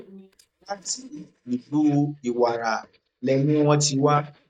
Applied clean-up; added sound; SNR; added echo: neural mask model DeepFilterNet 3.